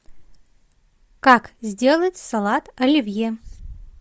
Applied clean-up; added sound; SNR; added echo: none; none; none; none.